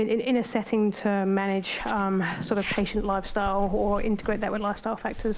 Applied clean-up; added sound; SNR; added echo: none; Zipper (clothing); 10 dB; none.